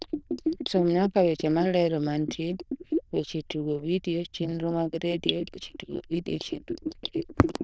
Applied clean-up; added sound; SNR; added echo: neural diffusion model UNIVERSE++.